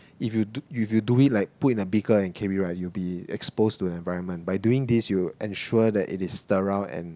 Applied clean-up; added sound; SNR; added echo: none; none; none; none.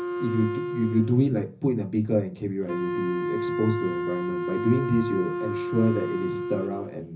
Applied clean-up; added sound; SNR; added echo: none; Wind instrument, woodwind instrument; 4 dB; reverberation time 0.4 s.